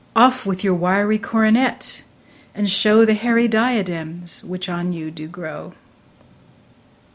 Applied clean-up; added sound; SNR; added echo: none; none; none; none.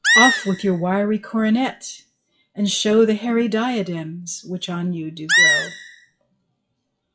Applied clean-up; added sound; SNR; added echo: classical method WPE with log-MMSE.